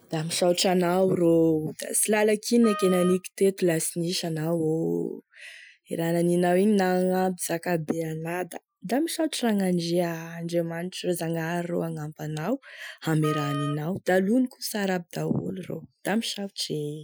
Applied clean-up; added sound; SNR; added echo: classical method Wiener filter.